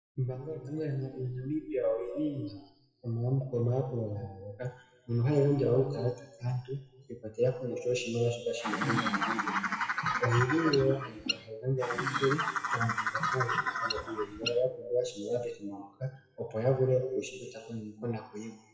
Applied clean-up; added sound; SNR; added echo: classical method WPE with log-MMSE.